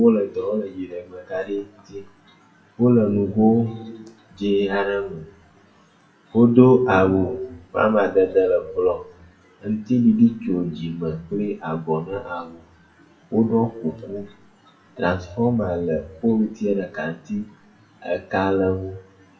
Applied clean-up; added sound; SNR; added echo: classical method WPE with log-MMSE.